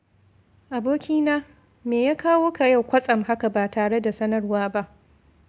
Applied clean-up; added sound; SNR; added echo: none; none; none; none.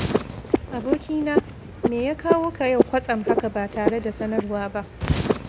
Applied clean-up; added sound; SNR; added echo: none; Frog; -1 dB; none.